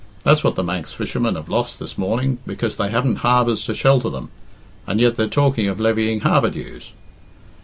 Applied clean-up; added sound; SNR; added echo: none; none; none; none.